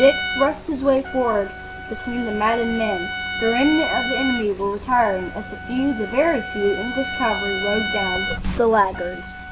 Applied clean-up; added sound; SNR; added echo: none; Trumpet; 7 dB; none.